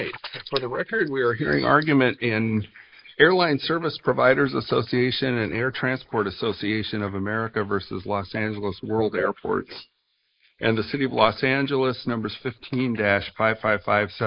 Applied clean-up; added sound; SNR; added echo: neural mask model Resemble Enhance denoiser.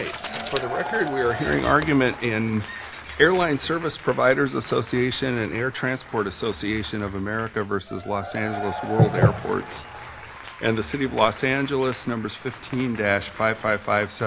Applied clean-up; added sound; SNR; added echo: none; Applause / Crowd / Cheering; 14 dB; none.